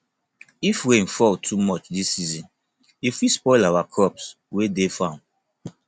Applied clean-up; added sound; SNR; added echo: none; none; none; none.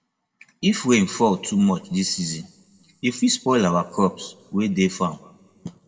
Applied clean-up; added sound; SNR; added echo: none; none; none; reverberation time 0.7 s.